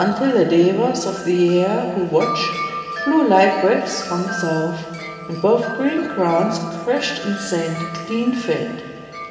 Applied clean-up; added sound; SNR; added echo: none; Wind chime; 12 dB; reverberation time 2.3 s.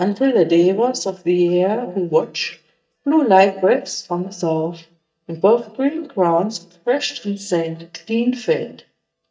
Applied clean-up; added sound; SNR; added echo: neural mask model DeepFilterNet 3.